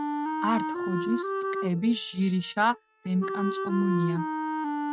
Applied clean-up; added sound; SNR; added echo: neural mask model RNNoise.